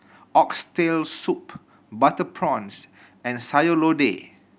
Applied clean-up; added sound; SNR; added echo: none; none; none; none.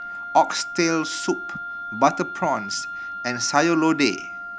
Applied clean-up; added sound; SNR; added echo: none; Wind instrument, woodwind instrument; 9 dB; none.